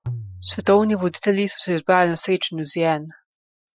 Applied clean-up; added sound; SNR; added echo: classical method Wiener filter.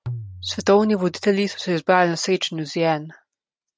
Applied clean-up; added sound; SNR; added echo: neural mask model RNNoise.